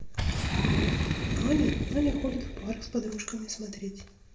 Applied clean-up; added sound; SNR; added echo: none; Boom; -3 dB; reverberation time 1.3 s.